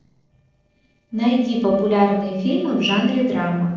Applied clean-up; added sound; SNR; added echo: neural separator model SepFormer DNS4.